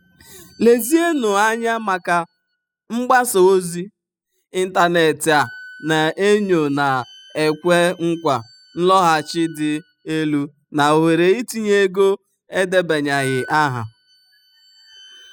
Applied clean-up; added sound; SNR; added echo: classical method spectral subtraction.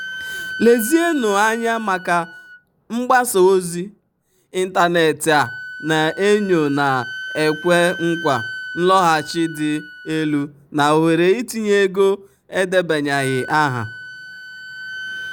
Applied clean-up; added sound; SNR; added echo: none; Wind instrument, woodwind instrument; 15 dB; none.